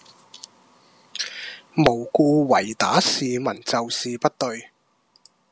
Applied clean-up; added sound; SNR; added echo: none; none; none; none.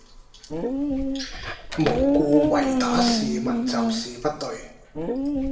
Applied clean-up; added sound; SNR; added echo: none; Dog; -3 dB; reverberation time 0.7 s.